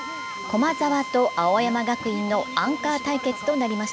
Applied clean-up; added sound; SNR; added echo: none; Drill; 10 dB; none.